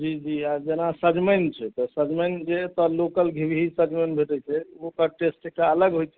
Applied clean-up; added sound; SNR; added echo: none; none; none; none.